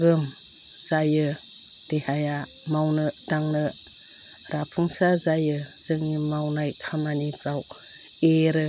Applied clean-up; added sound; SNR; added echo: none; none; none; none.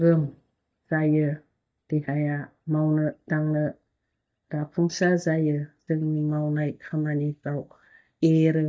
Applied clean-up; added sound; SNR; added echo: neural mask model DeepFilterNet 3.